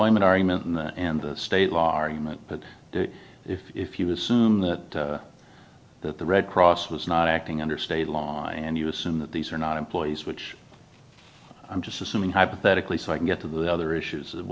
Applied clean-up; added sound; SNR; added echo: none; none; none; none.